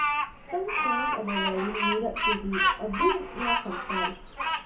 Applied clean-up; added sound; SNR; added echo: none; Bird vocalization, bird call, bird song; -4 dB; reverberation time 0.3 s.